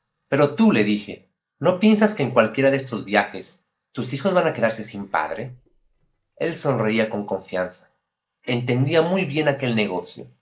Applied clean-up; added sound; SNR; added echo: neural mask model Resemble Enhance denoiser.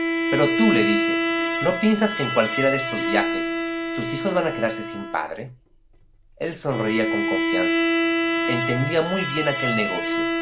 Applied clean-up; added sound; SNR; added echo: none; Bowed string instrument; -1 dB; none.